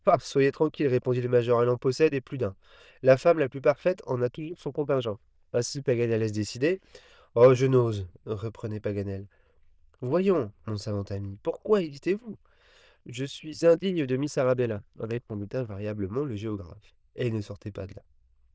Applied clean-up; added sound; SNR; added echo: neural diffusion model UNIVERSE++.